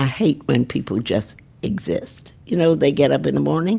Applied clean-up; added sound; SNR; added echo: none; none; none; none.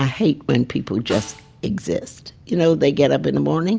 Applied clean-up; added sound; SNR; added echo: none; Snare drum; 20 dB; none.